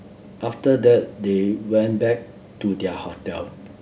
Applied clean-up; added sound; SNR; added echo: none; none; none; none.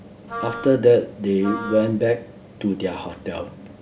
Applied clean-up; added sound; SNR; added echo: none; Wind instrument, woodwind instrument; 12 dB; none.